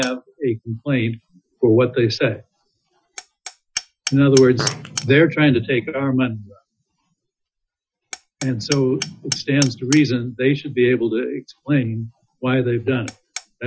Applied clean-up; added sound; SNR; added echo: classical method Wiener filter.